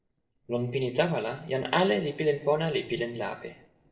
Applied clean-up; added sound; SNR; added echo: neural separator model SepFormer DNS4.